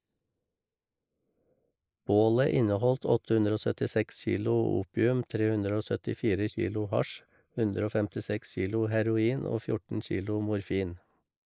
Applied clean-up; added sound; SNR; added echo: neural mask model Resemble Enhance denoiser.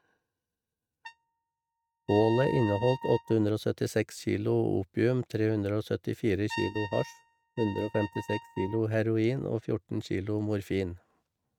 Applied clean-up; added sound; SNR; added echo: neural mask model RNNoise.